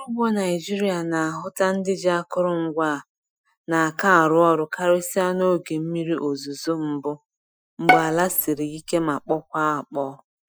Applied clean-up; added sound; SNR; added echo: classical method Wiener filter.